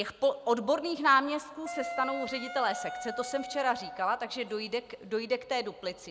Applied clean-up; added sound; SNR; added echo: none; Wind instrument, woodwind instrument; 9 dB; none.